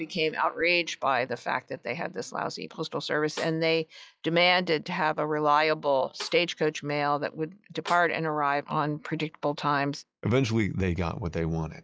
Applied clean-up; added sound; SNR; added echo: classical method log-MMSE.